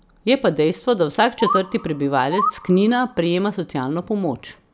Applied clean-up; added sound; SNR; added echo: none; Bird; 8 dB; none.